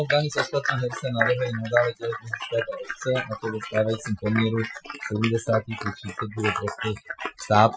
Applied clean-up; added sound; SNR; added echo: classical method Wiener filter.